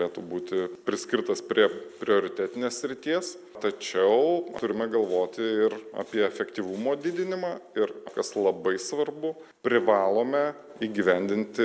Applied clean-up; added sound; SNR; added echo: none; none; none; none.